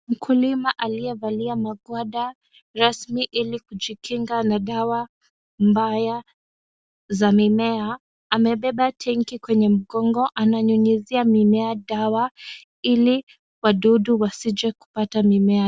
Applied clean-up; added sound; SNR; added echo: none; none; none; none.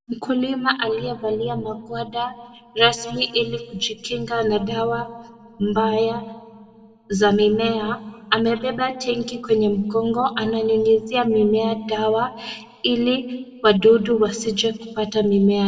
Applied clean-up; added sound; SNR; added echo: none; none; none; reverberation time 1.2 s.